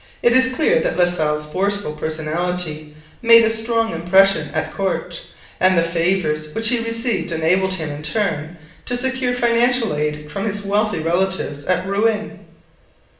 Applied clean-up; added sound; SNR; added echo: none; none; none; reverberation time 0.6 s.